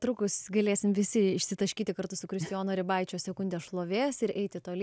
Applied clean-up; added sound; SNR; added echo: none; none; none; none.